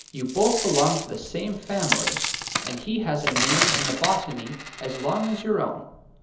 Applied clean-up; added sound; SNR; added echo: none; Coin (dropping); 2 dB; reverberation time 1.2 s.